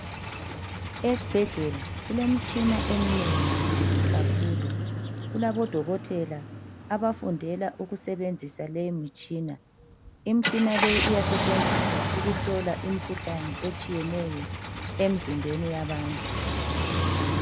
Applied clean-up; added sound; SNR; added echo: none; Car; 0 dB; none.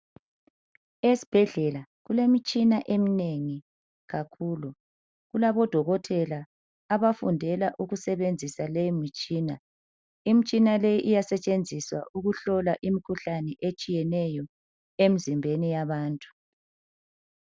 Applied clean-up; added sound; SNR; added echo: none; none; none; none.